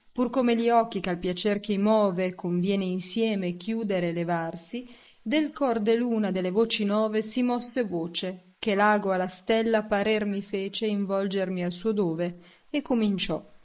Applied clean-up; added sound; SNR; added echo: neural mask model Resemble Enhance denoiser.